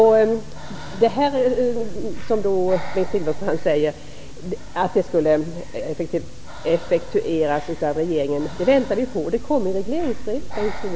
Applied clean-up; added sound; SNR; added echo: none; Breathing; 6 dB; none.